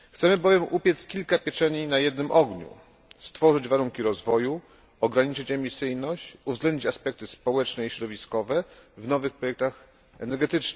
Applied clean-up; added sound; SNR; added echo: none; none; none; none.